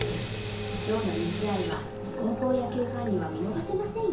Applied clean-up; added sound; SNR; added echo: none; Sink (filling or washing) / Water tap, faucet; 8 dB; reverberation time 0.7 s.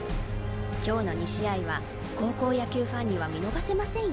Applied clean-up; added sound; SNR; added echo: none; none; none; none.